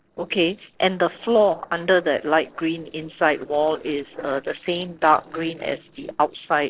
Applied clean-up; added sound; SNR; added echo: neural separator model SepFormer DNS4.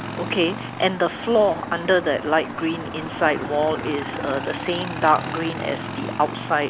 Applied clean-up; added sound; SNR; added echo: none; Motorcycle / Engine; 8 dB; none.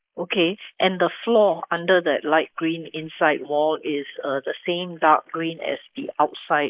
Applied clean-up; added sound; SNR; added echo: neural mask model Resemble Enhance denoiser.